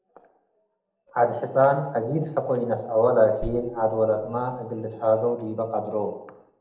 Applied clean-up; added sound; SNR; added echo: neural separator model SepFormer DNS4.